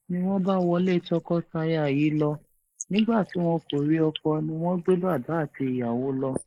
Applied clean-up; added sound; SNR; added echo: neural mask model Resemble Enhance denoiser.